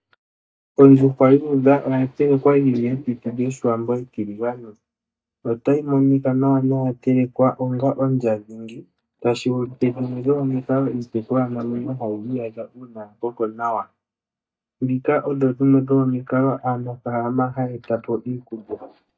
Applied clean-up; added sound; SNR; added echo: neural mask model DeepFilterNet 3.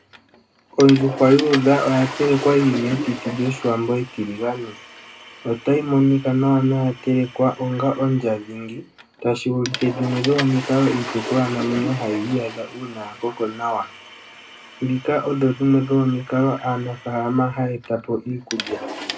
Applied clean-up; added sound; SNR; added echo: none; Toilet flush / Water; 13 dB; reverberation time 0.2 s.